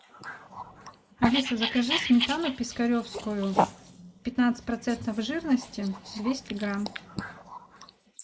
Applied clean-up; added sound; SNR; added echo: neural mask model Resemble Enhance denoiser.